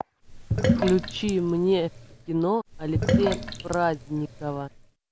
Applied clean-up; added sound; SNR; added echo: none; Sink (filling or washing); 2 dB; none.